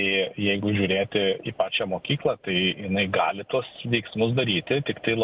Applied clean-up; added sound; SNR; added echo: none; none; none; none.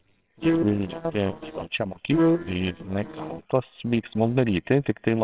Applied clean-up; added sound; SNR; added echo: neural separator model SepFormer WHAMR!.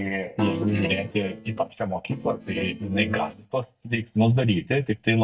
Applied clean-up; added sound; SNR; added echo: neural mask model DeepFilterNet 3.